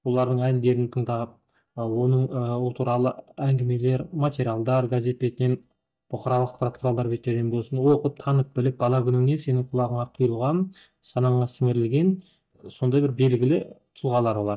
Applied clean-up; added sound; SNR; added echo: neural mask model DeepFilterNet 3.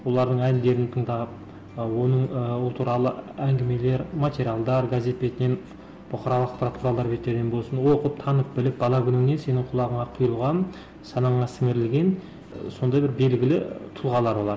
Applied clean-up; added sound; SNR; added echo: none; none; none; none.